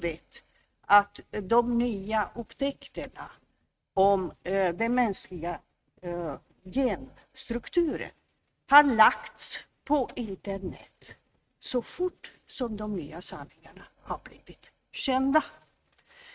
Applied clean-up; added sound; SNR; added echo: neural mask model RNNoise.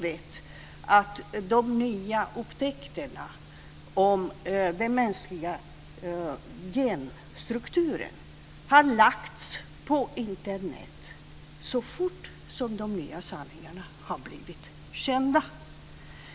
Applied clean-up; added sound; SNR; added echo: none; none; none; none.